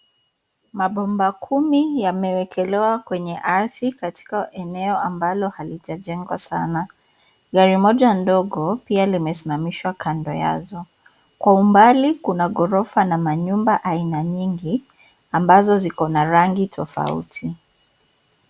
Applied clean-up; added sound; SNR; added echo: none; none; none; none.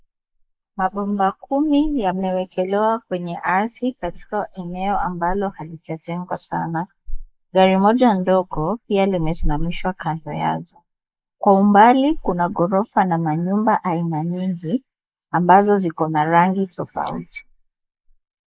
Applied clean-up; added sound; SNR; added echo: neural mask model Resemble Enhance denoiser.